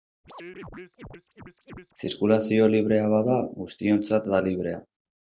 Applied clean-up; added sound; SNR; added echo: neural mask model RNNoise.